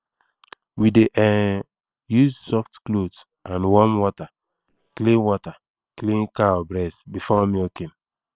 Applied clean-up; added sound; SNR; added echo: neural separator model SepFormer WHAM!.